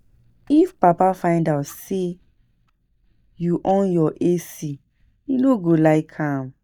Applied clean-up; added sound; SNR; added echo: neural mask model DeepFilterNet 3.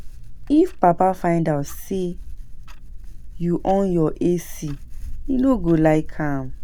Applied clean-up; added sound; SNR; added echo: none; Clock; 8 dB; none.